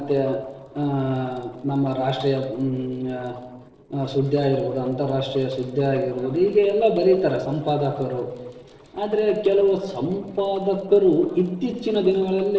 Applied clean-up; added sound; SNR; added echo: neural separator model SepFormer DNS4.